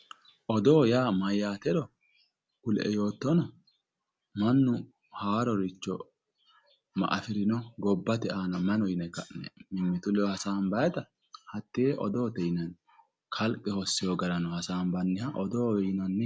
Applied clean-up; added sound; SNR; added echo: none; none; none; none.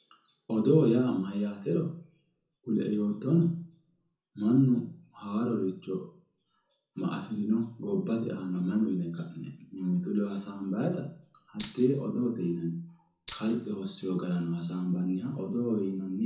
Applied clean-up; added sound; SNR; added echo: none; Rattle (instrument); -3 dB; reverberation time 0.6 s.